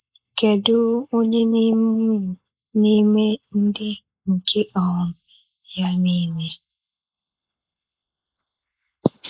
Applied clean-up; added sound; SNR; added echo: neural mask model Resemble Enhance denoiser.